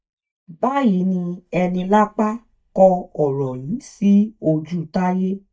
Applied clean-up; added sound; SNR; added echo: neural mask model DeepFilterNet 3.